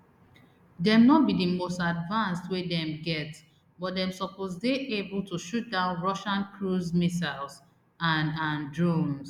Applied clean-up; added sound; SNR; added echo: none; none; none; none.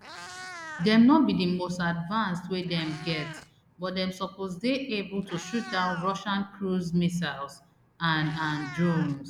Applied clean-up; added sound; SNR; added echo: none; Meow; 17 dB; none.